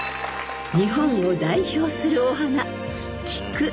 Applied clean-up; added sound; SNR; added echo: none; none; none; none.